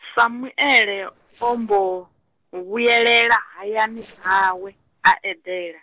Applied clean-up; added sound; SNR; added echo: neural separator model SepFormer DNS4.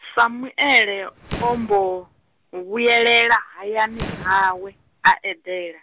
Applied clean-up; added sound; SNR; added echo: none; Fireworks; 16 dB; none.